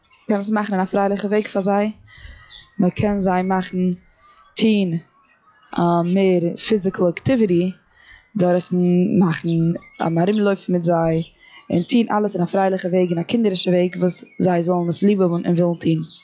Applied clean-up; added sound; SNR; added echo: classical method log-MMSE.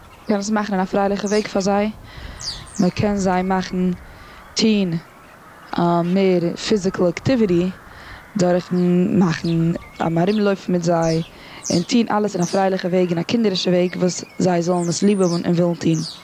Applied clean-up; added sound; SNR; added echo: none; Bird vocalization, bird call, bird song; 19 dB; none.